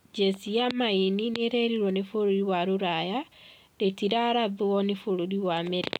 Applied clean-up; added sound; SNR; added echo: none; none; none; none.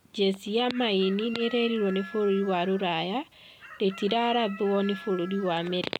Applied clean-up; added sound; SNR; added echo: none; Chicken, rooster; 17 dB; none.